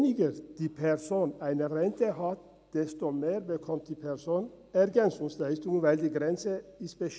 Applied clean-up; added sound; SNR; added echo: none; none; none; none.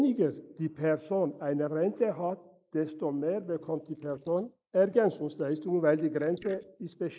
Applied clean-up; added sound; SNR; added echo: neural mask model Resemble Enhance denoiser.